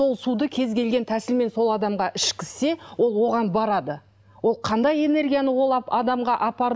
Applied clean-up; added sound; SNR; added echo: none; none; none; none.